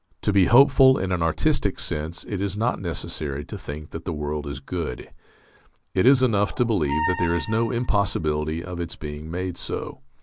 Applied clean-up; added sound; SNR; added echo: none; Squeak; 7 dB; none.